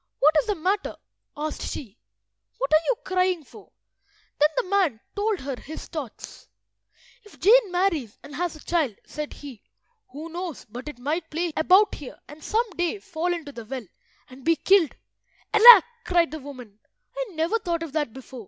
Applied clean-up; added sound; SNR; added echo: none; none; none; none.